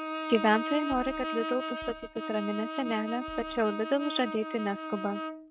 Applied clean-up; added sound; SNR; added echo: neural mask model RNNoise.